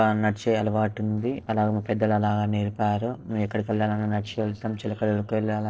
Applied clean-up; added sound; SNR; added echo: neural separator model SepFormer DNS4.